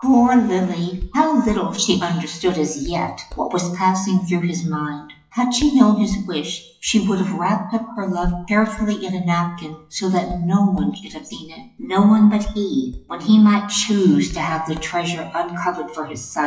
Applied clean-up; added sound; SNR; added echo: classical method WPE with log-MMSE.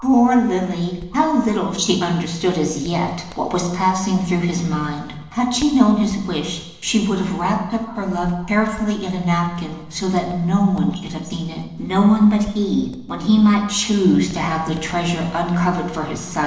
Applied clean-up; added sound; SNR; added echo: neural separator model SepFormer DNS4.